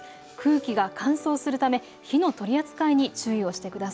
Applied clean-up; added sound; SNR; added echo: none; none; none; none.